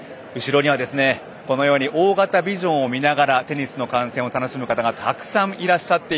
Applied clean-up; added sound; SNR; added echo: none; none; none; none.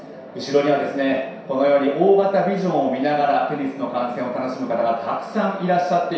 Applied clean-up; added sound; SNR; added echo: none; none; none; reverberation time 0.7 s.